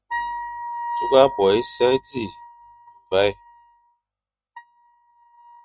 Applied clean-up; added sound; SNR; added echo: neural mask model RNNoise.